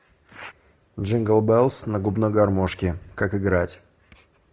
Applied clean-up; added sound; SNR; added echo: none; none; none; none.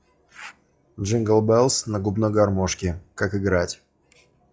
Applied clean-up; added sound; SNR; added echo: classical method log-MMSE.